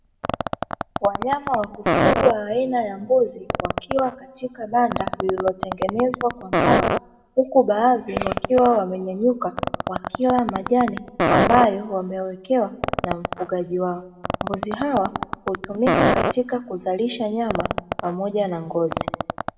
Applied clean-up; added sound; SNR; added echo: none; Fart; 3 dB; reverberation time 0.9 s.